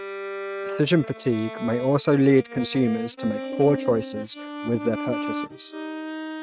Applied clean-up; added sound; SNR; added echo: neural mask model RNNoise.